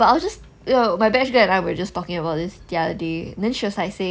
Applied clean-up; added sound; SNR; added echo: none; none; none; none.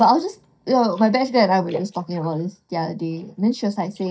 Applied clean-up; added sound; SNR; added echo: neural mask model DeepFilterNet 3.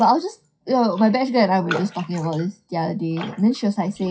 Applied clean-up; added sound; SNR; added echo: classical method WPE with log-MMSE.